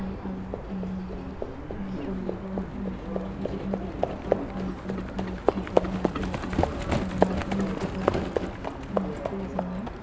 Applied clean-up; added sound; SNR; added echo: none; Livestock, farm animals, working animals; -5 dB; reverberation time 0.1 s.